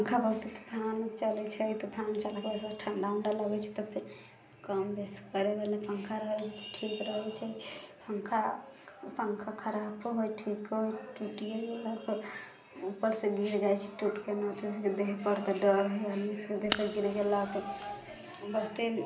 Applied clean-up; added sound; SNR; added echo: none; Fire; 3 dB; reverberation time 0.5 s.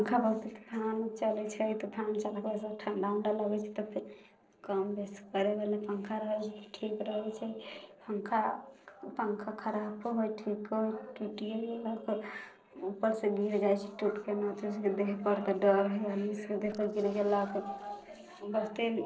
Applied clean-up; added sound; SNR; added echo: neural separator model SepFormer DNS4.